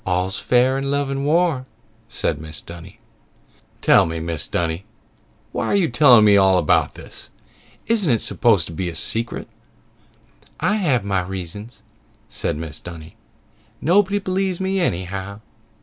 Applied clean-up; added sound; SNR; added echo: none; none; none; none.